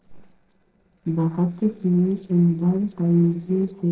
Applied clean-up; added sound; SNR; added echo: neural separator model SepFormer DNS4.